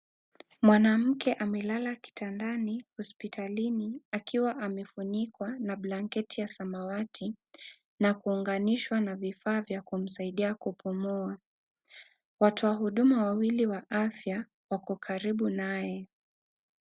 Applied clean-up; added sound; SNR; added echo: none; none; none; none.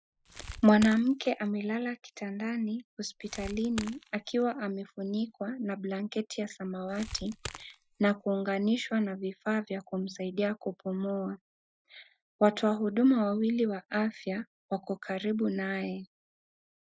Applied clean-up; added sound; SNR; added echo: classical method Wiener filter.